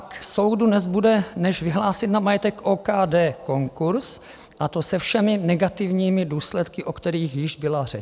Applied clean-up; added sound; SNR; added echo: none; none; none; none.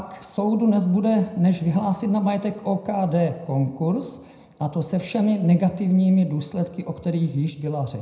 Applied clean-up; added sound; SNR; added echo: none; none; none; reverberation time 0.7 s.